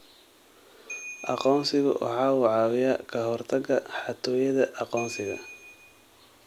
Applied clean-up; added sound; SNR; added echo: none; Ringtone / Bell; 15 dB; none.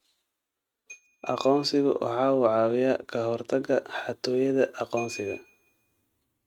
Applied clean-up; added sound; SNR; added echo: neural mask model RNNoise.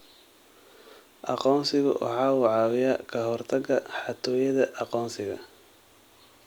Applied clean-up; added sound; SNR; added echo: none; none; none; none.